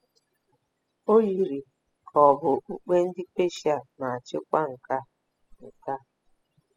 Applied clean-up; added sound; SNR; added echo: classical method spectral subtraction.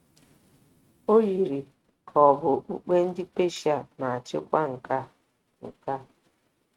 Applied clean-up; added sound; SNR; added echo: neural mask model RNNoise.